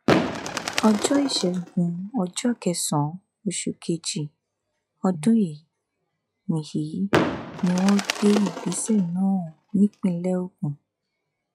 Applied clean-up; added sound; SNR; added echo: classical method log-MMSE.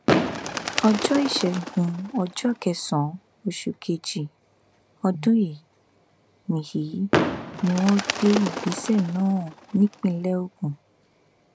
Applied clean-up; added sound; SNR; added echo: none; Bird + Fireworks; 6 dB; none.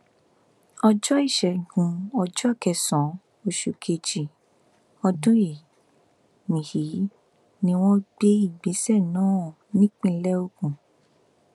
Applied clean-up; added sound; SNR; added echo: none; none; none; none.